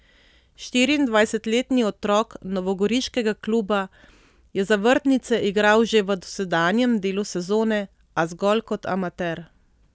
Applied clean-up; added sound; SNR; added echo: none; none; none; none.